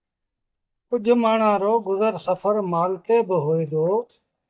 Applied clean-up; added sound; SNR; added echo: neural mask model DeepFilterNet 3.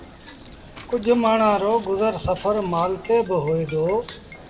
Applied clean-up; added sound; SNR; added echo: none; Knock; 19 dB; reverberation time 1.1 s.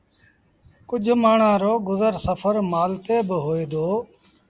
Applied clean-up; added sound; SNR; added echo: none; none; none; none.